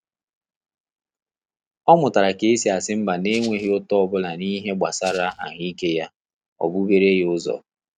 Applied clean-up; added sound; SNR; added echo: neural mask model RNNoise.